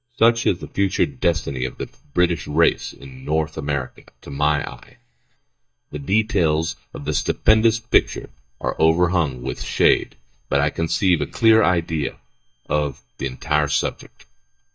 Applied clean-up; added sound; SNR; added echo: neural mask model DeepFilterNet 3.